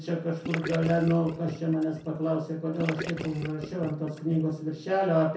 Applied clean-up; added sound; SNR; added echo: none; Gurgling / Liquid; 12 dB; reverberation time 0.5 s.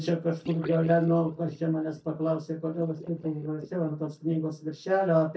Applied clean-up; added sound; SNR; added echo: neural mask model DeepFilterNet 3.